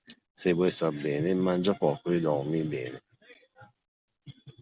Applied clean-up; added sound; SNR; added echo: none; none; none; none.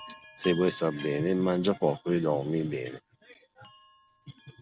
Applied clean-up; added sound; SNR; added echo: none; Chime; 20 dB; none.